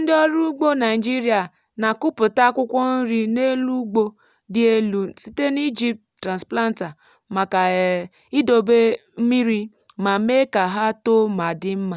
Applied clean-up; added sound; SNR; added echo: none; none; none; none.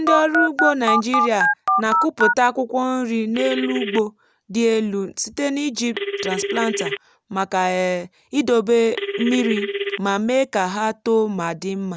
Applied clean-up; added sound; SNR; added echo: none; Telephone; 4 dB; none.